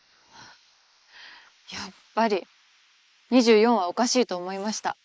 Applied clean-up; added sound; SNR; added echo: neural mask model Resemble Enhance denoiser.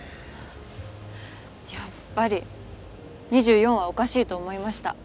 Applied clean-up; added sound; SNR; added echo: none; Piano; 18 dB; none.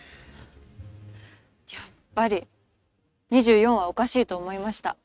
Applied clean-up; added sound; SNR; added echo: neural mask model RNNoise.